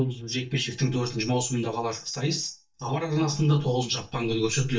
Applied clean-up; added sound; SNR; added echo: neural mask model DeepFilterNet 3.